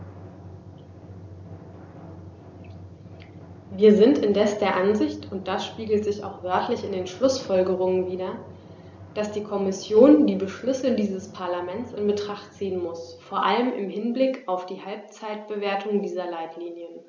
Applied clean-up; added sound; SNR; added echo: none; Drum; 20 dB; none.